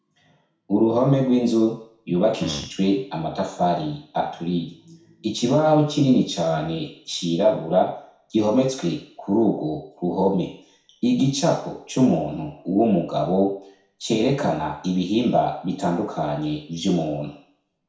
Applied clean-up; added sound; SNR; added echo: none; Fart; 12 dB; reverberation time 0.6 s.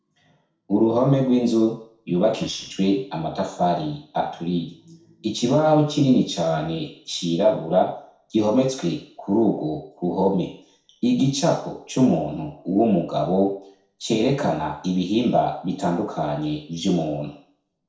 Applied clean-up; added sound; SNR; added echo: neural separator model SepFormer DNS4.